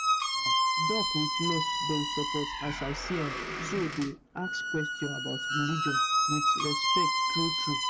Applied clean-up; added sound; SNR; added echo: none; Squeak; -5 dB; none.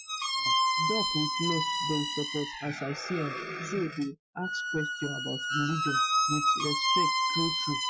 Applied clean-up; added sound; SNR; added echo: classical method Wiener filter.